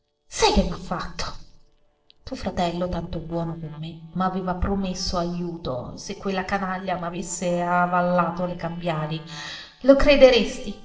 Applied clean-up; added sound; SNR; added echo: neural separator model SepFormer DNS4.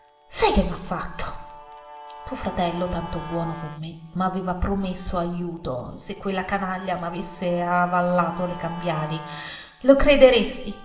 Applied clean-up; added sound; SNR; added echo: none; Guitar; 18 dB; reverberation time 0.9 s.